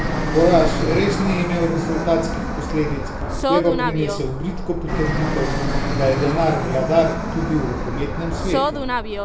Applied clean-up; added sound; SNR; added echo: none; Fixed-wing aircraft, airplane; 1 dB; reverberation time 0.4 s.